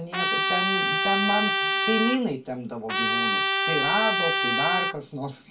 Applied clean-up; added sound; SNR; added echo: none; Trumpet; -4 dB; reverberation time 0.2 s.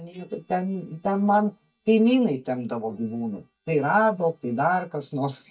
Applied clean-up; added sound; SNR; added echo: neural mask model DeepFilterNet 3.